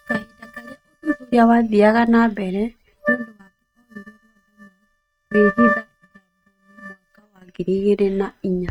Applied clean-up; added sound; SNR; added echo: neural mask model RNNoise.